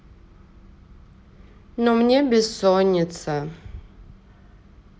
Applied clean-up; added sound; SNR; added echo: none; none; none; none.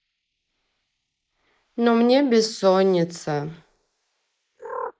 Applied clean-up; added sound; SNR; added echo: neural mask model Resemble Enhance denoiser.